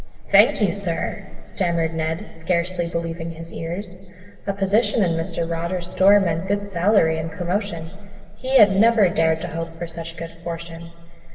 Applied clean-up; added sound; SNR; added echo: none; Buzz; 9 dB; reverberation time 2.0 s.